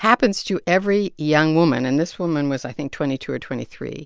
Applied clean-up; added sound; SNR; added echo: none; none; none; none.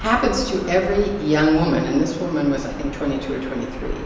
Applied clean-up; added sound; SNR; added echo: none; Gull, seagull / Ocean; 11 dB; reverberation time 1.0 s.